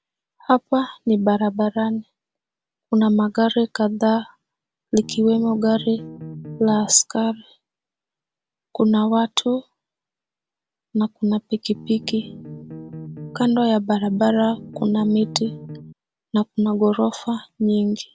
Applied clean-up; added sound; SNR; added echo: none; Bass guitar; 14 dB; none.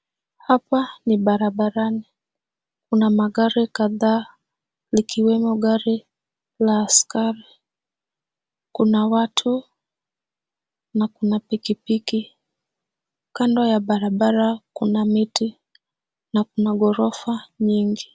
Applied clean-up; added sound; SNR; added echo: none; none; none; none.